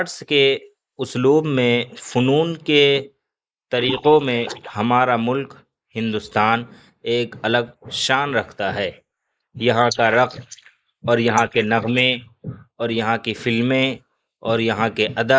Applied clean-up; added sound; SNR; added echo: neural mask model Resemble Enhance denoiser.